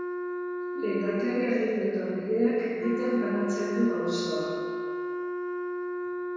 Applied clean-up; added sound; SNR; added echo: none; Wind instrument, woodwind instrument; 4 dB; reverberation time 1.9 s.